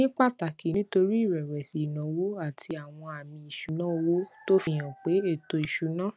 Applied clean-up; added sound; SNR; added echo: none; none; none; none.